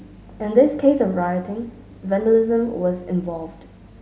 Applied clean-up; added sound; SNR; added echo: none; none; none; none.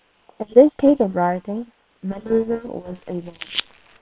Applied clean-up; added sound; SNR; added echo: neural separator model SepFormer WHAM!.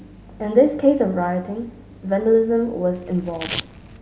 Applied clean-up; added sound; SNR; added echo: none; Domestic sounds, home sounds; 12 dB; none.